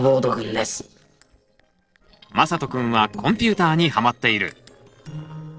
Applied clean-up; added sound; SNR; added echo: neural separator model SepFormer DNS4.